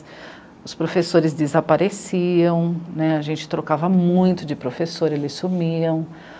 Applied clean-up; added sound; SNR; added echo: none; none; none; none.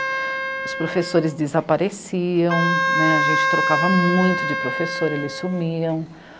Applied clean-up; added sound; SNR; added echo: none; Wind instrument, woodwind instrument; 1 dB; none.